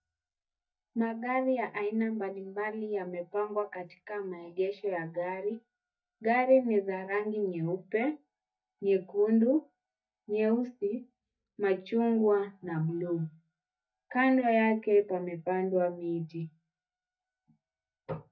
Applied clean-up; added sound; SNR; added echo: neural mask model DeepFilterNet 3.